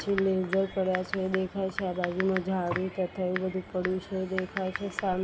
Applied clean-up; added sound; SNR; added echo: none; Typing; 11 dB; none.